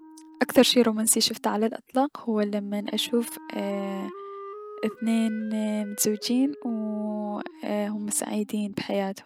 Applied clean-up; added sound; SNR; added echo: none; Wind instrument, woodwind instrument; 18 dB; none.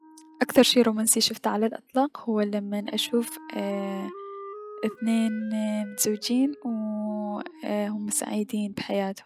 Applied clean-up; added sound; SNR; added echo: classical method log-MMSE.